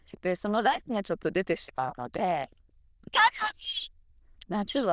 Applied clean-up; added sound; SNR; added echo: neural diffusion model UNIVERSE++.